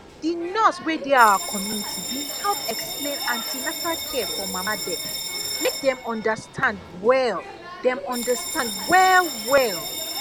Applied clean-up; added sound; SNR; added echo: none; Bell; 7 dB; none.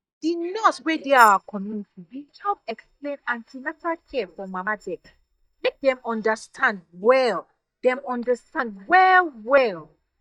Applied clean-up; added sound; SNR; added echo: neural mask model DeepFilterNet 3.